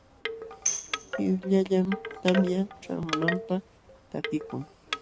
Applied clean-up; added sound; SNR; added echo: none; Wind chime / Wood + Tambourine; 6 dB; none.